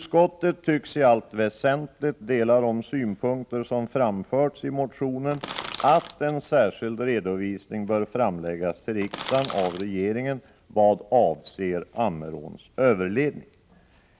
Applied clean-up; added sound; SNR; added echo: none; Crackle; 11 dB; none.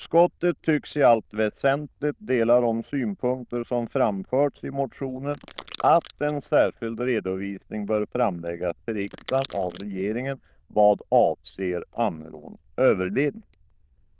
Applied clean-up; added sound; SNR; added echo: neural diffusion model UNIVERSE++.